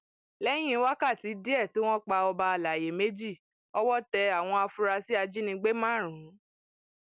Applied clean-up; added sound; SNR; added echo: none; none; none; none.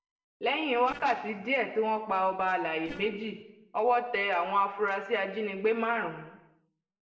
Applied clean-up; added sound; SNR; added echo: neural separator model SepFormer DNS4.